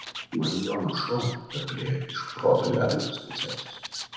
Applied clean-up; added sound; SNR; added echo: none; Animal; 11 dB; reverberation time 1.0 s.